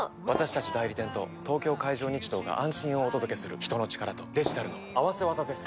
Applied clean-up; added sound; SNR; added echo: none; Gunshot, gunfire; 14 dB; none.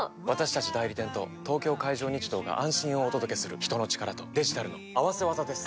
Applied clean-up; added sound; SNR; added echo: none; none; none; none.